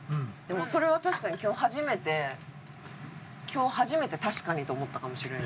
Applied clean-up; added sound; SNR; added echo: none; none; none; none.